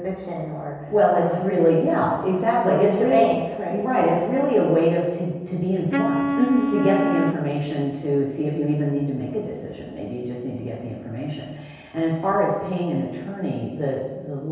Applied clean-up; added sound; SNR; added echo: none; Wind instrument, woodwind instrument; 3 dB; reverberation time 1.2 s.